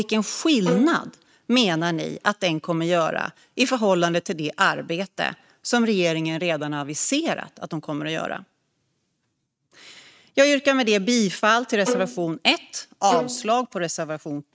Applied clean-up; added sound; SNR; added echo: neural mask model RNNoise.